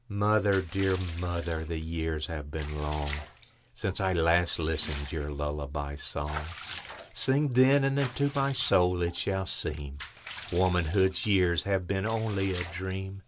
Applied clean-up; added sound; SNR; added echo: none; Bathtub (filling or washing) / Water / Liquid; 15 dB; none.